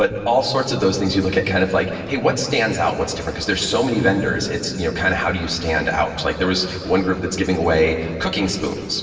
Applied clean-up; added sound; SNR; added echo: none; none; none; reverberation time 2.6 s.